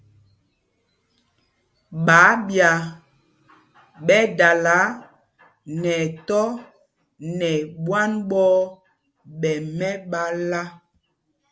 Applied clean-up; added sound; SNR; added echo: none; none; none; none.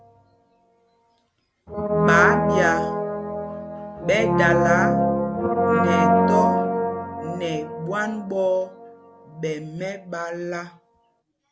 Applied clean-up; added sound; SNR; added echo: none; Brass instrument; -3 dB; none.